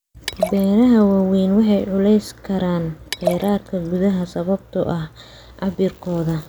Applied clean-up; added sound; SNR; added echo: none; Liquid; 13 dB; none.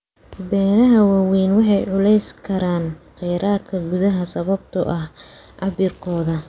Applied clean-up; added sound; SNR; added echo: none; none; none; none.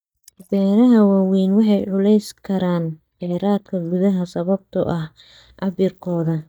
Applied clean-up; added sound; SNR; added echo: neural mask model DeepFilterNet 3.